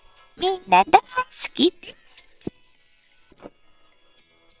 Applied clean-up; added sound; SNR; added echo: neural separator model SepFormer WHAM!.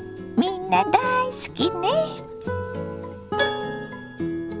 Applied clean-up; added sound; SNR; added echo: none; Keyboard (musical); 12 dB; none.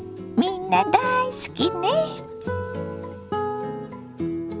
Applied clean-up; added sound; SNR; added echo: none; none; none; none.